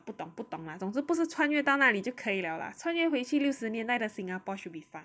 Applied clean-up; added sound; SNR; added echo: none; none; none; none.